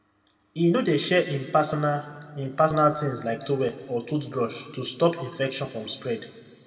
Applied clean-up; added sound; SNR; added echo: none; none; none; reverberation time 1.7 s.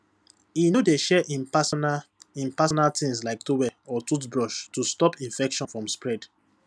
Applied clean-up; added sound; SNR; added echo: none; none; none; none.